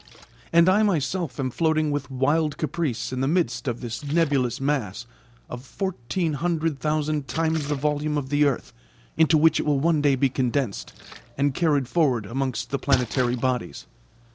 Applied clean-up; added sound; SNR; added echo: none; Splash, splatter; 17 dB; none.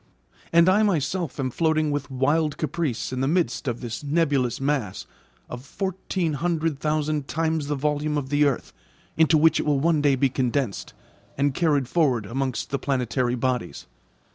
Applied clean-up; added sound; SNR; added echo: none; none; none; none.